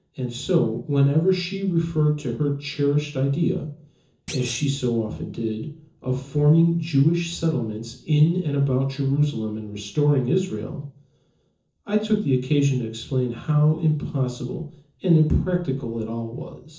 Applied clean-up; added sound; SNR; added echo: neural separator model SepFormer DNS4.